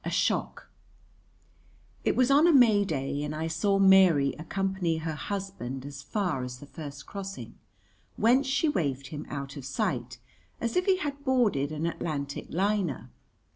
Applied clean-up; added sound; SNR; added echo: none; none; none; none.